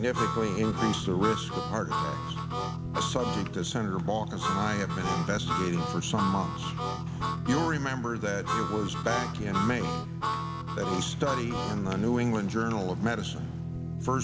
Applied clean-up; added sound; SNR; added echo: none; Guitar + Harmonica; 1 dB; none.